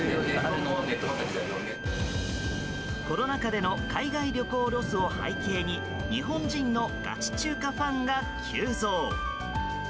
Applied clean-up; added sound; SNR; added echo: none; Bowed string instrument + Thunder; 6 dB; none.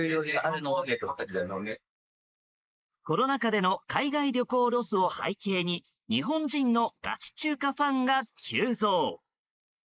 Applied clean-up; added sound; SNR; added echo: neural mask model Resemble Enhance denoiser.